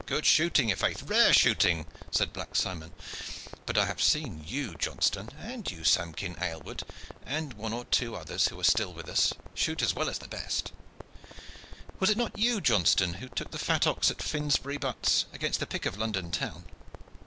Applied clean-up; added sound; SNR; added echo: none; Crackle; 13 dB; none.